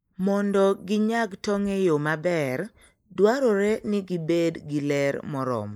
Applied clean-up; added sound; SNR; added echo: neural mask model Resemble Enhance denoiser.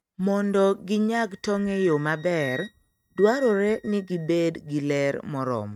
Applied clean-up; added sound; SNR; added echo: neural mask model RNNoise.